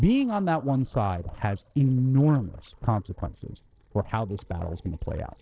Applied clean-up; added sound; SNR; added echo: neural separator model SepFormer DNS4.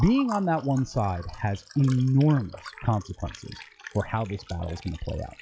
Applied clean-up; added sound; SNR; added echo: classical method log-MMSE.